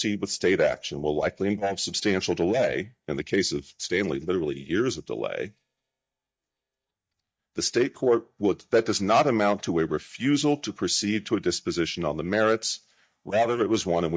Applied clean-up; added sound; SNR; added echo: neural mask model DeepFilterNet 3.